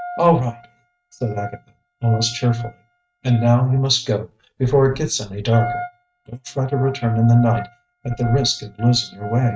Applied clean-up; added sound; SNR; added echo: neural mask model RNNoise.